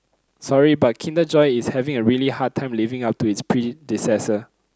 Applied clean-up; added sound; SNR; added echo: none; none; none; none.